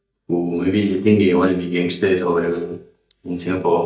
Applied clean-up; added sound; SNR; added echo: neural mask model DeepFilterNet 3.